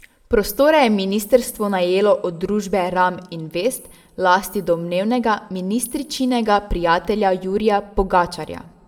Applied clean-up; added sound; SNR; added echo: none; none; none; reverberation time 0.8 s.